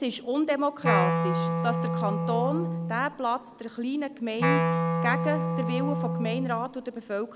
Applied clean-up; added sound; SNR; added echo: none; Wind instrument, woodwind instrument; -2 dB; none.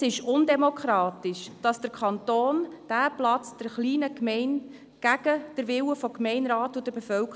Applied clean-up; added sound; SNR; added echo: none; none; none; none.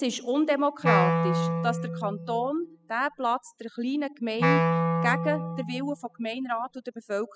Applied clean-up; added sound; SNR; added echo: classical method spectral subtraction.